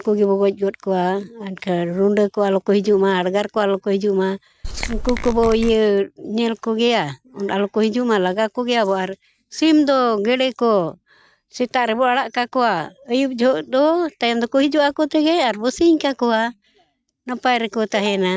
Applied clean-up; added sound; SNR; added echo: neural mask model RNNoise.